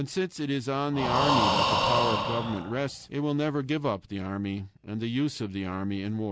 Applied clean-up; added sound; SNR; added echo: none; Breathing; -1 dB; none.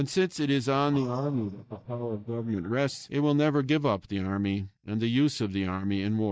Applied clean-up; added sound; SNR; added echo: neural mask model DeepFilterNet 3.